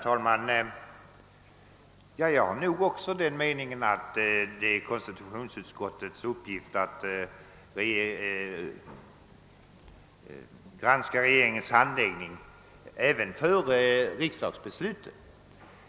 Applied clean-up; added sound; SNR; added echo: none; none; none; none.